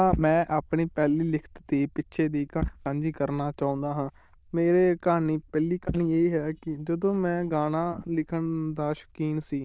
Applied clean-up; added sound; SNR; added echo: neural diffusion model UNIVERSE++.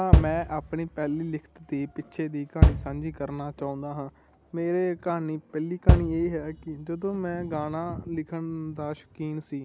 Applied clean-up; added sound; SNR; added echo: none; Bass drum; -4 dB; none.